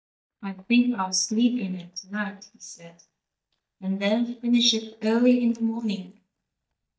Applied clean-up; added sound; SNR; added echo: neural mask model DeepFilterNet 3.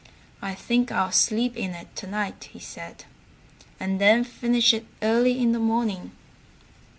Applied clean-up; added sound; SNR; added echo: none; none; none; none.